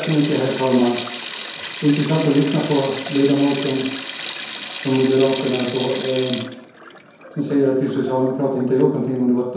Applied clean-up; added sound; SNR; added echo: none; Sink (filling or washing); 5 dB; reverberation time 0.9 s.